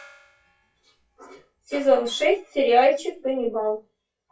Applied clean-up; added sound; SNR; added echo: classical method WPE with log-MMSE.